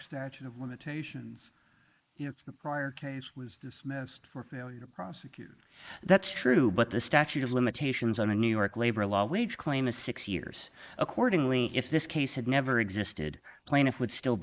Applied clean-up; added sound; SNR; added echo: neural mask model Resemble Enhance denoiser.